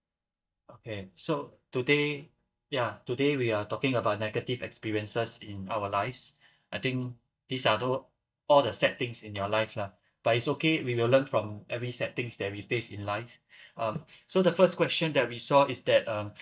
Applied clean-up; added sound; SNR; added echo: neural mask model DeepFilterNet 3.